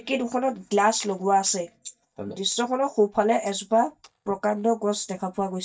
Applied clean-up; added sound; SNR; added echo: neural mask model DeepFilterNet 3.